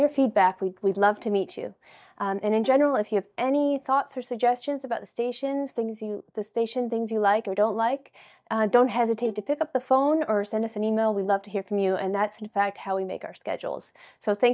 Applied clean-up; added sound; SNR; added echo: neural mask model DeepFilterNet 3.